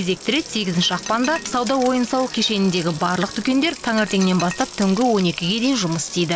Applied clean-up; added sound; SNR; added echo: none; Shatter + Water tap, faucet; 15 dB; none.